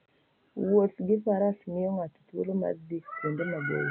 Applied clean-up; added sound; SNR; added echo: none; none; none; none.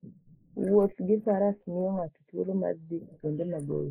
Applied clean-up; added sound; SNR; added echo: neural mask model Resemble Enhance denoiser.